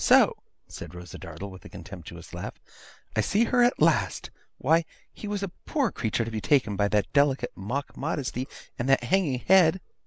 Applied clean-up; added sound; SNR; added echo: none; none; none; none.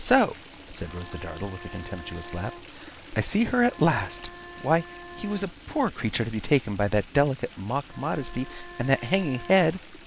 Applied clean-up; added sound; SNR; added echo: none; Bowed string instrument + Stream; 16 dB; none.